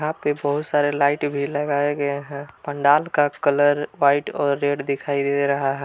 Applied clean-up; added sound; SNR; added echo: none; none; none; none.